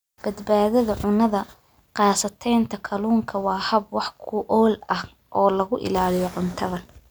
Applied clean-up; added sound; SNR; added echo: none; none; none; none.